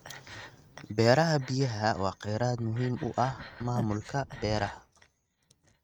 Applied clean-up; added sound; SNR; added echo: neural mask model RNNoise.